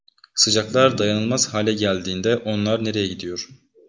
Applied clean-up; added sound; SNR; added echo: none; none; none; none.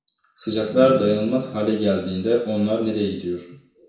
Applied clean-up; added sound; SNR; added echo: none; none; none; reverberation time 0.6 s.